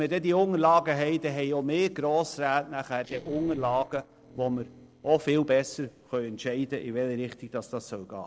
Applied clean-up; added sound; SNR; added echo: neural separator model SepFormer DNS4.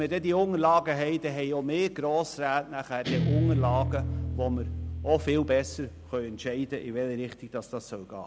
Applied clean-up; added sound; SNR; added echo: none; Guitar; 5 dB; none.